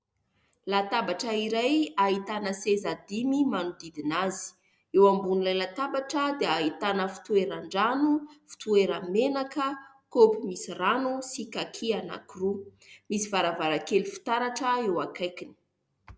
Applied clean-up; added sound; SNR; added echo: none; none; none; none.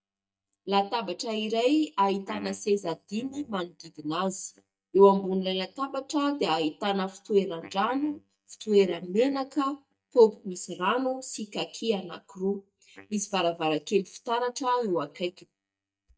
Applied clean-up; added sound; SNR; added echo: neural mask model DeepFilterNet 3.